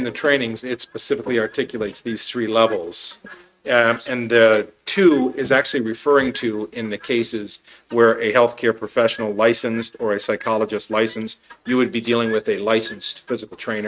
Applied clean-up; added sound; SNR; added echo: neural mask model RNNoise.